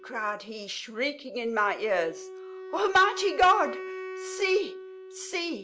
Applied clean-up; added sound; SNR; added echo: none; Wind instrument, woodwind instrument; 13 dB; none.